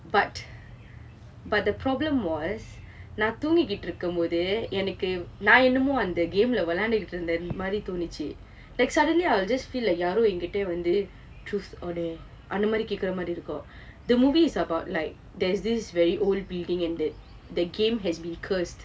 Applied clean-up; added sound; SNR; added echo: none; none; none; none.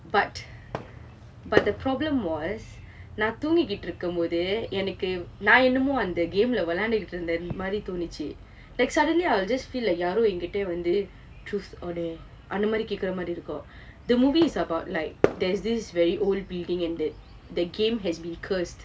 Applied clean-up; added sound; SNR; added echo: none; Fireworks; 8 dB; none.